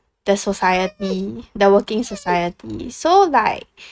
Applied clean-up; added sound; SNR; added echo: neural mask model RNNoise.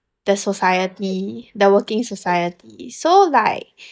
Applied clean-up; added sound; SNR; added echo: neural mask model DeepFilterNet 3.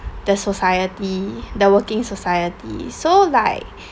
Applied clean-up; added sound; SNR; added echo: none; none; none; none.